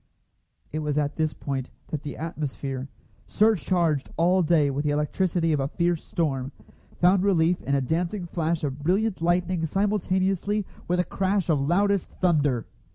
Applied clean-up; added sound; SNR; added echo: none; none; none; none.